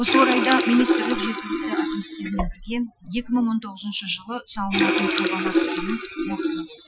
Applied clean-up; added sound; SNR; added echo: classical method Wiener filter.